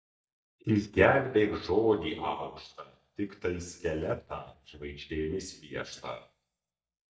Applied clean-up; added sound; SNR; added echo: neural mask model DeepFilterNet 3.